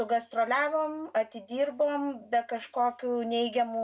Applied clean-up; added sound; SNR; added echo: none; none; none; none.